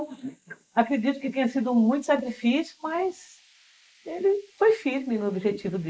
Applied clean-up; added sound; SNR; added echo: neural mask model Resemble Enhance denoiser.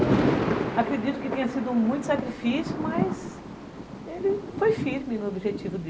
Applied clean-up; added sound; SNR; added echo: none; Thunder; 1 dB; none.